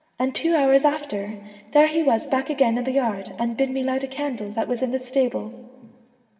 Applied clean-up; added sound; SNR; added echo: none; none; none; reverberation time 1.6 s.